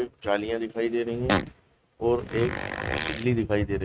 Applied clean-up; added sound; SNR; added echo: neural mask model RNNoise.